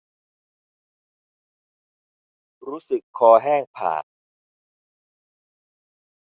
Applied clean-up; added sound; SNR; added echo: none; none; none; none.